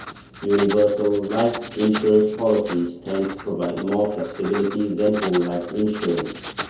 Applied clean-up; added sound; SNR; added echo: none; Writing; 11 dB; reverberation time 0.5 s.